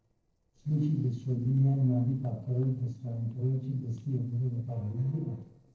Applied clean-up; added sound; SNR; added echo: neural separator model SepFormer DNS4.